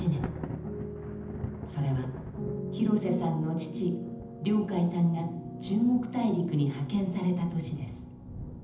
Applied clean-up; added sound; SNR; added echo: none; Thunder; 14 dB; reverberation time 0.8 s.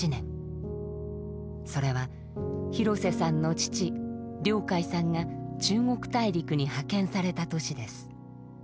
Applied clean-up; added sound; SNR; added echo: none; none; none; none.